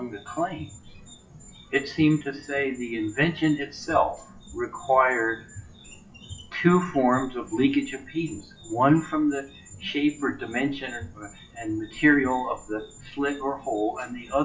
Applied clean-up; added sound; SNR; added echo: classical method WPE with log-MMSE.